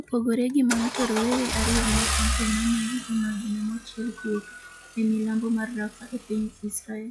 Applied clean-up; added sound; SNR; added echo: classical method log-MMSE.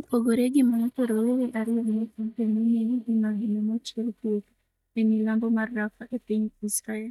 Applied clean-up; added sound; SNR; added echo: neural mask model DeepFilterNet 3.